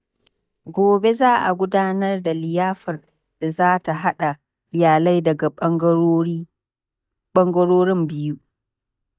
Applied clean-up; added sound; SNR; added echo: neural mask model DeepFilterNet 3.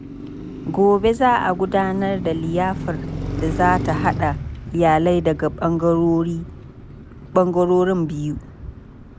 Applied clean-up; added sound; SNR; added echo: none; Car passing by; 10 dB; none.